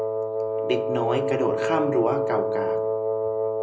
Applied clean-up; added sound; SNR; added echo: none; Wind instrument, woodwind instrument; -3 dB; reverberation time 0.5 s.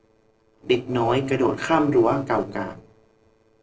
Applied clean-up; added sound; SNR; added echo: neural separator model SepFormer DNS4.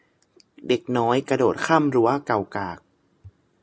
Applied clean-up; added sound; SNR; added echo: none; none; none; none.